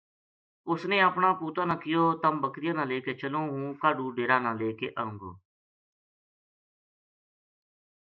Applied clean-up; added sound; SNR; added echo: neural mask model Resemble Enhance denoiser.